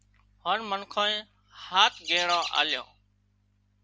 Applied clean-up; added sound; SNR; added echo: none; Chirp, tweet; 10 dB; none.